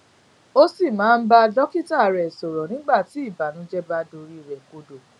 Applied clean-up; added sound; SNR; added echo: none; none; none; none.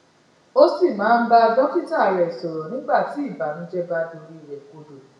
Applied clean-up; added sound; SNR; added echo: none; none; none; reverberation time 0.8 s.